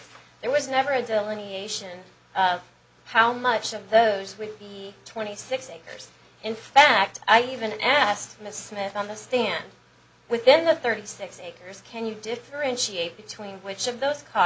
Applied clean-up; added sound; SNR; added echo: none; none; none; none.